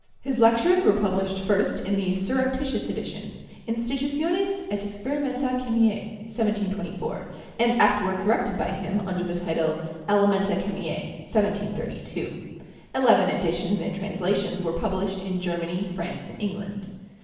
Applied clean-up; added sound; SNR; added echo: none; none; none; reverberation time 1.0 s.